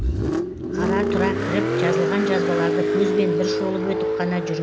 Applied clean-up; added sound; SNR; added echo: none; Car; -4 dB; none.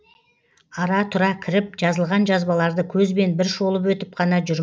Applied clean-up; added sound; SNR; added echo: none; none; none; none.